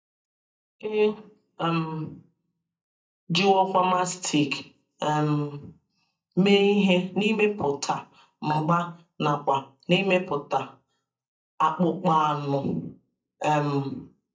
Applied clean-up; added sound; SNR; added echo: neural mask model DeepFilterNet 3.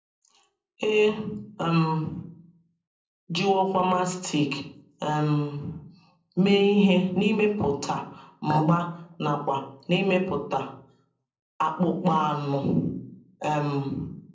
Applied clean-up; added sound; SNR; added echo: neural separator model SepFormer DNS4.